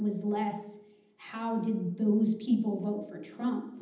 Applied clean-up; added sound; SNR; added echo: none; none; none; reverberation time 0.8 s.